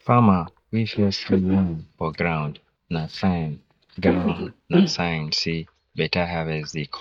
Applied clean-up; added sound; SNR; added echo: neural mask model DeepFilterNet 3.